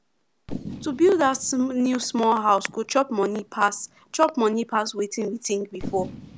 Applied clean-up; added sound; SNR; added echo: none; Fireworks; 17 dB; none.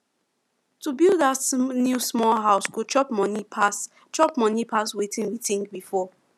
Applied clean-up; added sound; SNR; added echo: none; none; none; none.